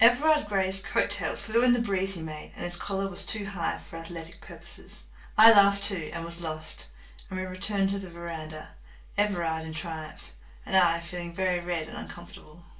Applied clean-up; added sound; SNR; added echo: none; none; none; reverberation time 0.3 s.